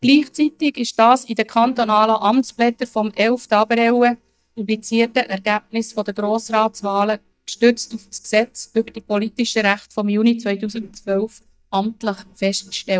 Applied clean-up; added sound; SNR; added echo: neural mask model DeepFilterNet 3.